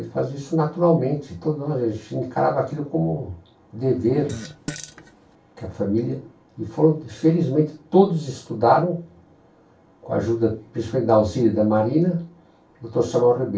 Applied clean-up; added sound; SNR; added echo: none; Fart; 15 dB; reverberation time 0.2 s.